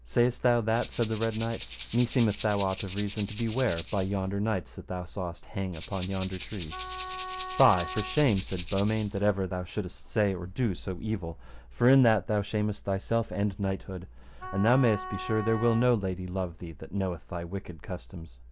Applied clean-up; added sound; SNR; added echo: none; Wind instrument, woodwind instrument + Rattle (instrument); 10 dB; none.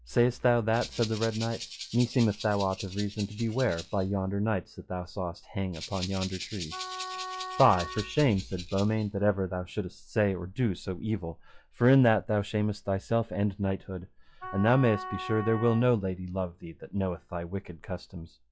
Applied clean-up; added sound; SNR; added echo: classical method log-MMSE.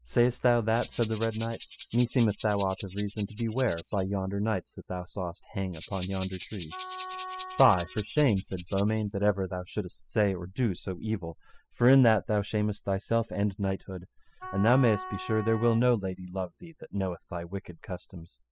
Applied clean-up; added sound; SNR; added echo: classical method spectral subtraction.